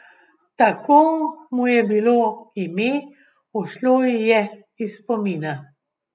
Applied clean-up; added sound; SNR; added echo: none; none; none; none.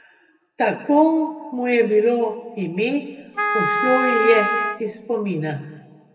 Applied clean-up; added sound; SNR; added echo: none; Wind instrument, woodwind instrument; 2 dB; reverberation time 1.7 s.